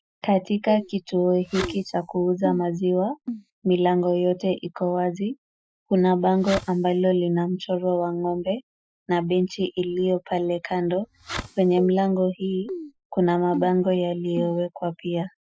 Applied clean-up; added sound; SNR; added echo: classical method Wiener filter.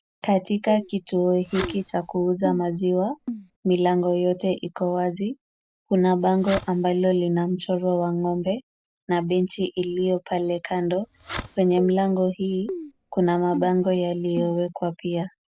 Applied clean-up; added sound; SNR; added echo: none; Fireworks + Keyboard (musical); 12 dB; none.